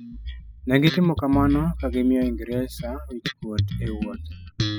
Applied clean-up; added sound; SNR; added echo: classical method spectral subtraction.